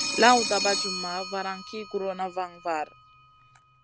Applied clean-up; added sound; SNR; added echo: none; Telephone; 6 dB; none.